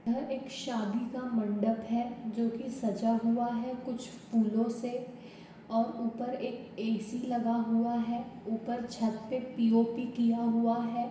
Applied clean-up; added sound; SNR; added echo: none; none; none; reverberation time 0.9 s.